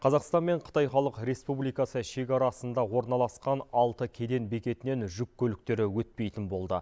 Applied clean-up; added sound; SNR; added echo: none; none; none; none.